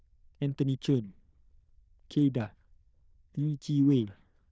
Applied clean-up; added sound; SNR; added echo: neural diffusion model UNIVERSE++.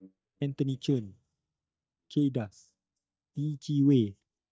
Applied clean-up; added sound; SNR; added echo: neural mask model DeepFilterNet 3.